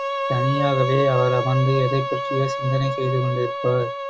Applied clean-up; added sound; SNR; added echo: none; Bowed string instrument; 4 dB; none.